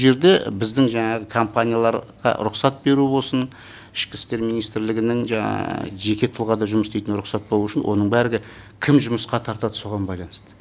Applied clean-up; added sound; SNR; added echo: none; none; none; none.